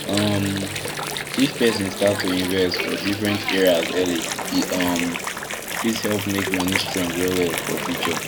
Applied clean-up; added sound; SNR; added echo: none; Water; 4 dB; none.